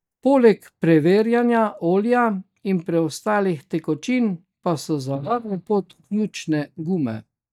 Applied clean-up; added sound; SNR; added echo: neural mask model DeepFilterNet 3.